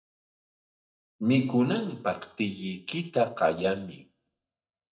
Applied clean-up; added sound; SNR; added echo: neural mask model DeepFilterNet 3.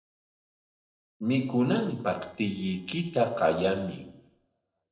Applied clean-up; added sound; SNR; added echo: neural separator model SepFormer DNS4.